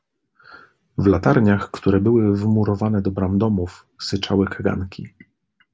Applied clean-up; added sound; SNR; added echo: none; none; none; none.